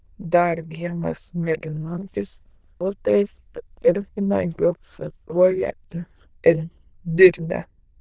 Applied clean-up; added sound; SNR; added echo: neural diffusion model UNIVERSE++.